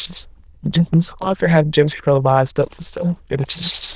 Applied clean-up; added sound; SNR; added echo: neural diffusion model UNIVERSE++.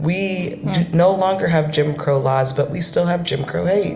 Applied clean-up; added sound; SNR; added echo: none; none; none; none.